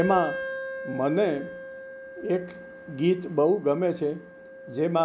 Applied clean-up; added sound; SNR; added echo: none; Wind instrument, woodwind instrument; 11 dB; none.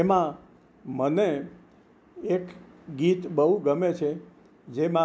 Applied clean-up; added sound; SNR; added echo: none; none; none; none.